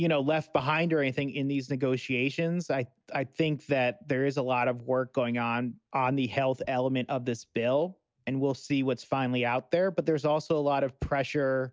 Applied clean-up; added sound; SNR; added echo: none; none; none; none.